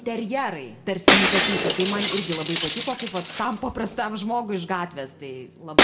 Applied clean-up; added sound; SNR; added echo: none; Shatter; -4 dB; reverberation time 0.5 s.